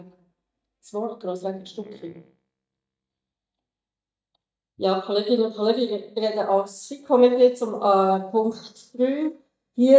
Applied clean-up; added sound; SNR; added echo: neural mask model DeepFilterNet 3.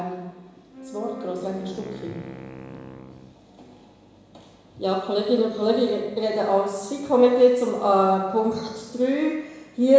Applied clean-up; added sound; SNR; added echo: none; Wind instrument, woodwind instrument; 18 dB; reverberation time 0.9 s.